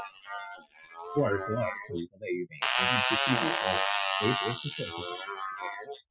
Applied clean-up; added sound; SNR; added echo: classical method Wiener filter.